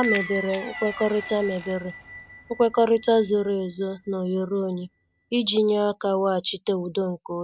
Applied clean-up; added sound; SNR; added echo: none; Squeak / Bell; 13 dB; none.